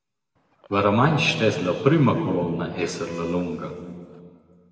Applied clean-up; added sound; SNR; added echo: none; Fowl; 19 dB; reverberation time 2.1 s.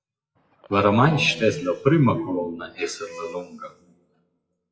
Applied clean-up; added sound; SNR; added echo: classical method WPE with log-MMSE.